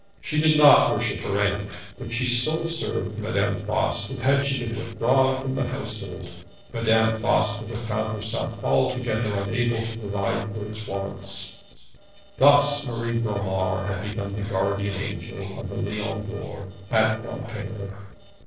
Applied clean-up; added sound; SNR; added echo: neural separator model SepFormer DNS4.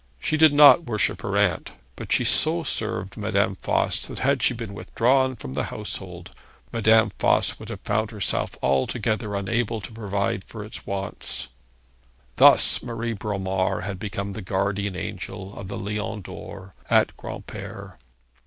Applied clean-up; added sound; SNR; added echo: none; none; none; none.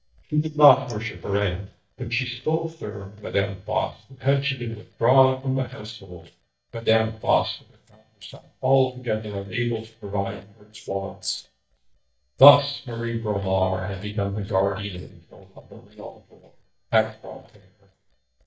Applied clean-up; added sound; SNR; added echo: neural mask model DeepFilterNet 3.